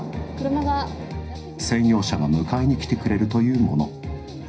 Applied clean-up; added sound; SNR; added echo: none; none; none; reverberation time 0.5 s.